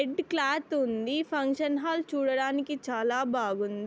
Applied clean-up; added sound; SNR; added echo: none; none; none; none.